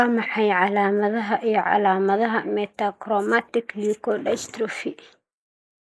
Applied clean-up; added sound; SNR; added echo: neural mask model Resemble Enhance denoiser.